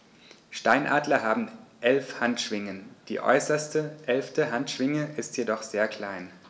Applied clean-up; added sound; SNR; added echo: none; none; none; none.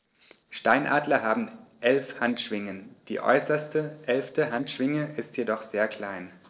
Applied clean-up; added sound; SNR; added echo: neural separator model SepFormer DNS4.